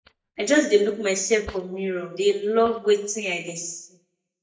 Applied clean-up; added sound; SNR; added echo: neural mask model DeepFilterNet 3.